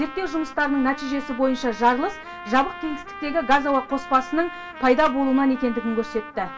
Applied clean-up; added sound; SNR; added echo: none; Trumpet; 14 dB; reverberation time 0.2 s.